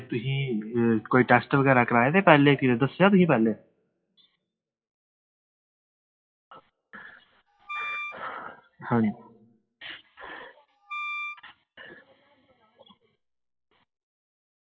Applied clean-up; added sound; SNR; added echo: classical method WPE with log-MMSE.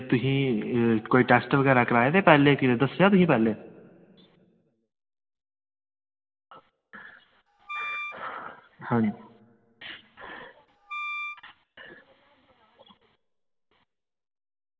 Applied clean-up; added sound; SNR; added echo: none; Wind instrument, woodwind instrument; 9 dB; reverberation time 0.8 s.